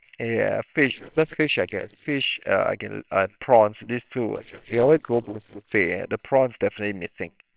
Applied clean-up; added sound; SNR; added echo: neural separator model SepFormer WHAMR!.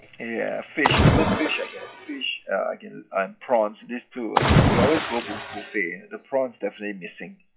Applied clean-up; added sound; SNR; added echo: classical method WPE with log-MMSE.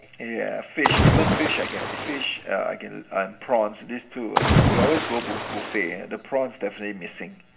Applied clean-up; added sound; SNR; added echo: none; Splash, splatter; -5 dB; reverberation time 0.4 s.